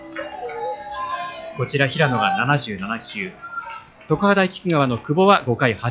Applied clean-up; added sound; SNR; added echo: classical method log-MMSE.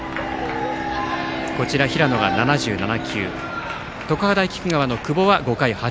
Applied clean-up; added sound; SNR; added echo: none; Dog + Bowed string instrument; 10 dB; none.